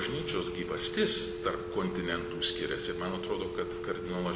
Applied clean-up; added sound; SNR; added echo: none; Telephone; 8 dB; none.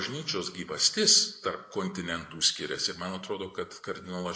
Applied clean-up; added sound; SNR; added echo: neural mask model Resemble Enhance denoiser.